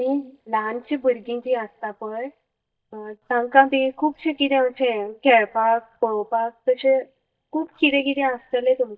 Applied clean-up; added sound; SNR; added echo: neural mask model DeepFilterNet 3.